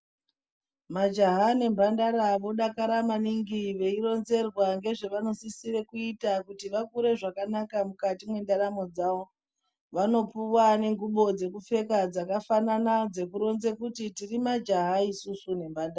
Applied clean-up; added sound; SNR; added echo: none; none; none; none.